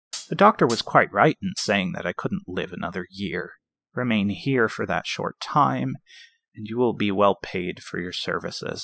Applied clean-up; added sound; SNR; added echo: classical method spectral subtraction.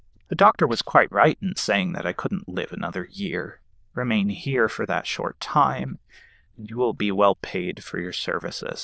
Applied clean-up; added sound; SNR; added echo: neural diffusion model UNIVERSE++.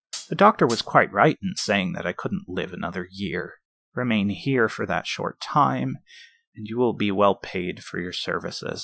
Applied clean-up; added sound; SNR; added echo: classical method Wiener filter.